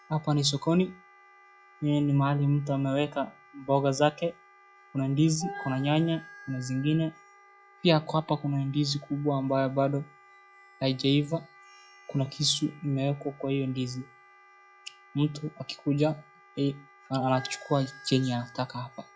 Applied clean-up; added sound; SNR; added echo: classical method log-MMSE.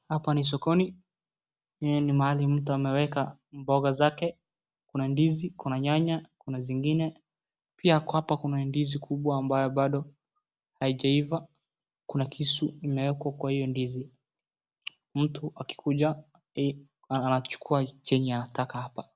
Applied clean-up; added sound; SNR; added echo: none; none; none; none.